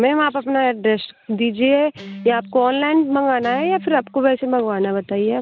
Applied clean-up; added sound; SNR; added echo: none; Guitar; 18 dB; none.